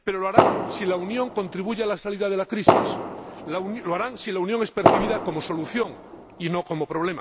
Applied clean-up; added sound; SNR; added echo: none; Fireworks; -3 dB; none.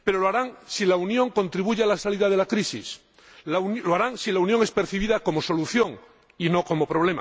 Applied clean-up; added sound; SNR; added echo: none; none; none; none.